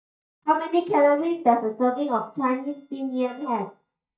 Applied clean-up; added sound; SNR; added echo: neural mask model DeepFilterNet 3.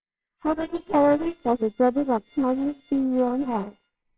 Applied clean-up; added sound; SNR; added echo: neural separator model SepFormer WHAMR!.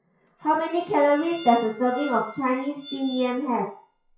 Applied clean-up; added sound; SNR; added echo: classical method WPE with log-MMSE.